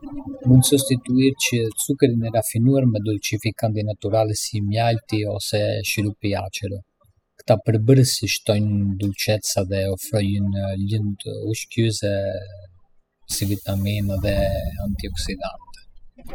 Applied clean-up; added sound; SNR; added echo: classical method spectral subtraction.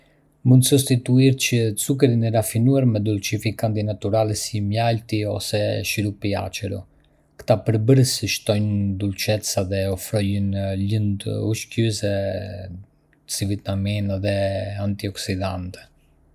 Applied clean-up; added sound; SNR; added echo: none; none; none; none.